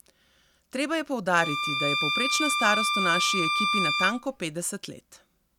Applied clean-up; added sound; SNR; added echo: none; Bowed string instrument; -2 dB; none.